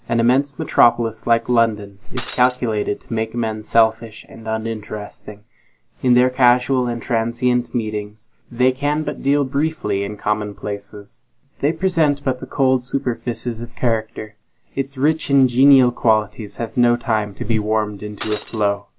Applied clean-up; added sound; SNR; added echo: none; Shatter; 13 dB; none.